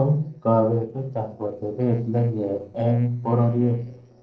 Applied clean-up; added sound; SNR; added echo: neural separator model SepFormer DNS4.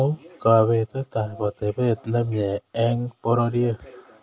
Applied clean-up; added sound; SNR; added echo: none; none; none; none.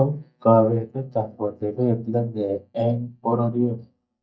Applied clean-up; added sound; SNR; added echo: neural mask model DeepFilterNet 3.